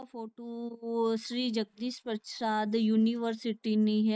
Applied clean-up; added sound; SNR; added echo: neural mask model Resemble Enhance denoiser.